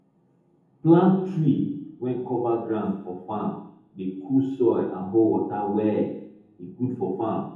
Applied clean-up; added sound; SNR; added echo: none; none; none; reverberation time 0.7 s.